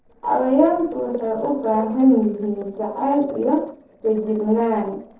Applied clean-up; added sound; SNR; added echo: neural separator model SepFormer DNS4.